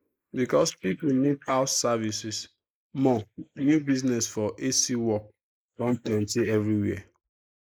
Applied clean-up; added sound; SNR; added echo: neural mask model Resemble Enhance denoiser.